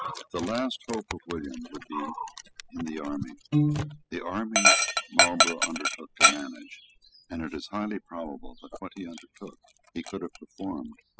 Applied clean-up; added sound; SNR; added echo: classical method spectral subtraction.